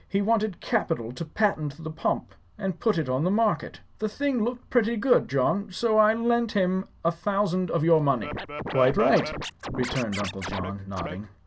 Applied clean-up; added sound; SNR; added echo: none; Scratching (performance technique); 8 dB; none.